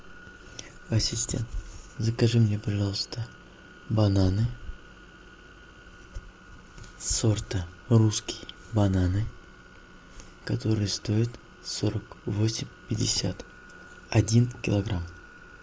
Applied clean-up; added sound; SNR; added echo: none; none; none; none.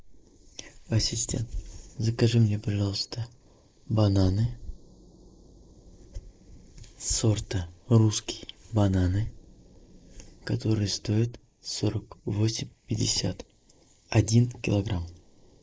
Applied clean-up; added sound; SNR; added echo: neural mask model Resemble Enhance denoiser.